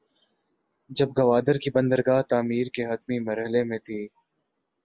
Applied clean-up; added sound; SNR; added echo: none; none; none; none.